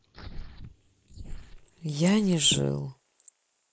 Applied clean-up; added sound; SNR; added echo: neural mask model Resemble Enhance denoiser.